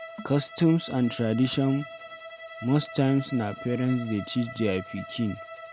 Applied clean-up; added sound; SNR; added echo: none; Bowed string instrument; 15 dB; none.